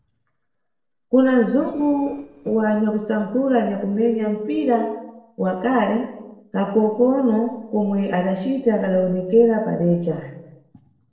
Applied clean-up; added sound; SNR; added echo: neural separator model SepFormer DNS4.